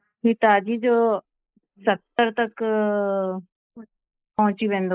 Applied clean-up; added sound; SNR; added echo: neural mask model Resemble Enhance denoiser.